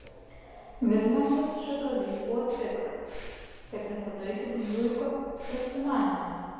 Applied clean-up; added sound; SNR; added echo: none; Breathing; 17 dB; reverberation time 1.8 s.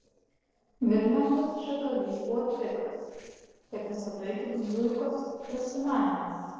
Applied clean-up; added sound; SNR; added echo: neural separator model SepFormer DNS4.